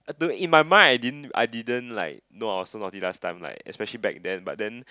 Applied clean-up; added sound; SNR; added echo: none; none; none; none.